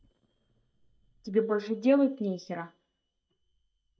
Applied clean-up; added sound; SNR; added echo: neural mask model DeepFilterNet 3.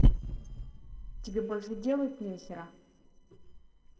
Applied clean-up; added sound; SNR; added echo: neural separator model SepFormer DNS4.